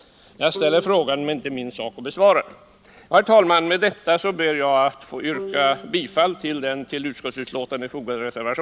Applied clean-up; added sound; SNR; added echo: none; Bowed string instrument; 19 dB; none.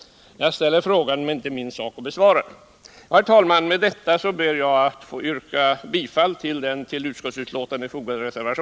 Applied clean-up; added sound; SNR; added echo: none; none; none; none.